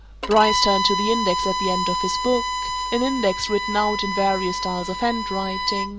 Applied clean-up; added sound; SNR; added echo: none; Bowed string instrument; 2 dB; none.